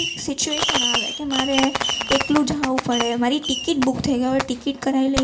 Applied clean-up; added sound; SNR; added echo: none; Fireworks; 4 dB; reverberation time 0.4 s.